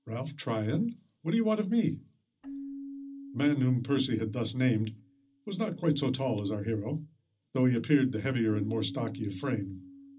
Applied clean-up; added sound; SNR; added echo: none; Keyboard (musical); 17 dB; reverberation time 0.4 s.